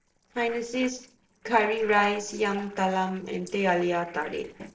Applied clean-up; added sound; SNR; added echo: neural separator model SepFormer DNS4.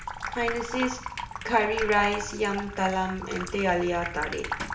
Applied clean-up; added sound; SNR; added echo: none; Sink (filling or washing) / Water tap, faucet; 7 dB; reverberation time 0.6 s.